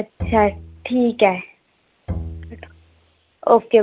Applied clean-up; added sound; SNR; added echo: none; Bowed string instrument; 13 dB; none.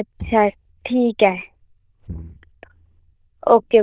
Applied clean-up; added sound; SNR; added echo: neural diffusion model UNIVERSE++.